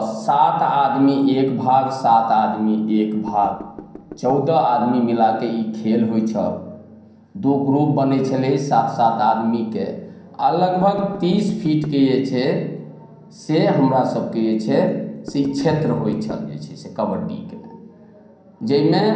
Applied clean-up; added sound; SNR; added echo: none; Knock / Wood; 18 dB; reverberation time 0.6 s.